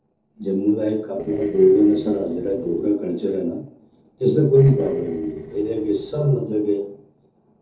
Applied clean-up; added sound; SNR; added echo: neural separator model SepFormer DNS4.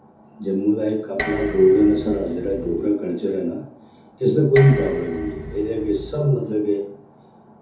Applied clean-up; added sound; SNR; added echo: none; Dishes, pots, and pans; 11 dB; reverberation time 0.5 s.